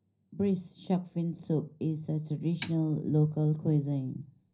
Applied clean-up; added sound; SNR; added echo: none; Snare drum; 18 dB; reverberation time 0.5 s.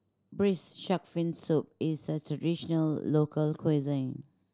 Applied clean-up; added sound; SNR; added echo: none; none; none; none.